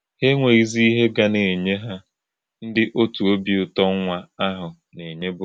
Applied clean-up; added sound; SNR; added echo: none; none; none; none.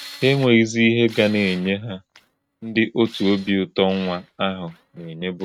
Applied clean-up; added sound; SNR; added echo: neural mask model RNNoise.